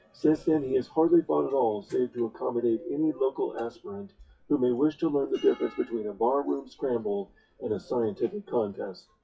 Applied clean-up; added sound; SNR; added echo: classical method WPE with log-MMSE.